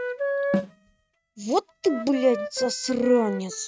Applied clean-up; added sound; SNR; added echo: neural mask model RNNoise.